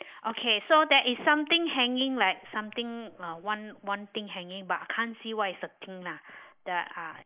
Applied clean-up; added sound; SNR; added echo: neural mask model Resemble Enhance denoiser.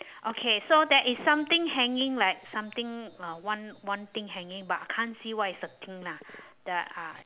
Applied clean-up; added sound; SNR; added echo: none; none; none; none.